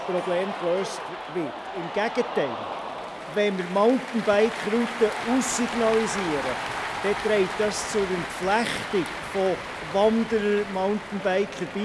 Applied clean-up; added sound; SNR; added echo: none; Cheering; 7 dB; none.